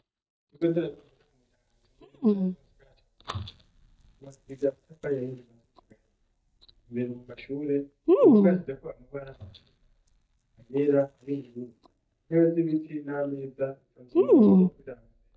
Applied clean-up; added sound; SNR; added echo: neural mask model DeepFilterNet 3.